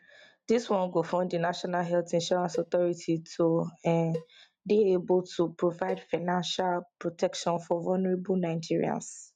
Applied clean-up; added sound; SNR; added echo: neural mask model RNNoise.